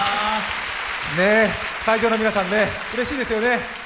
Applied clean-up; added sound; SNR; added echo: none; none; none; none.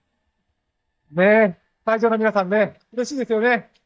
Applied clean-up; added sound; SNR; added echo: neural mask model DeepFilterNet 3.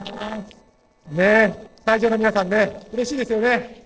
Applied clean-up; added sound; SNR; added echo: neural separator model SepFormer DNS4.